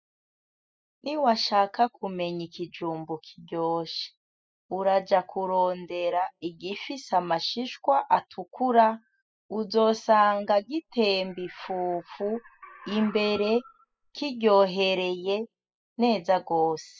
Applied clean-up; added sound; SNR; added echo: classical method spectral subtraction.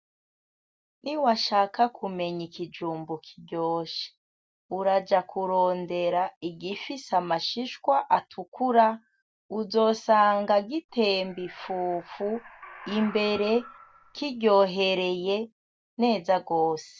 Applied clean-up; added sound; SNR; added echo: none; Animal; 19 dB; none.